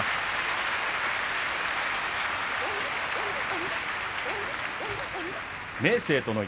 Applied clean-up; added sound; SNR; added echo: none; Scratching (performance technique); 10 dB; none.